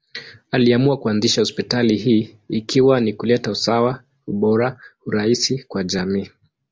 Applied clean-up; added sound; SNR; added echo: none; none; none; none.